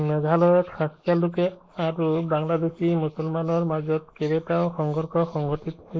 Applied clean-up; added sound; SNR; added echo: neural mask model Resemble Enhance denoiser.